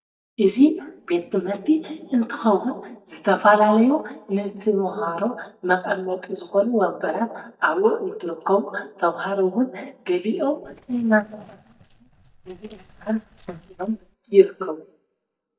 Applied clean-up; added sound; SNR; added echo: neural mask model DeepFilterNet 3.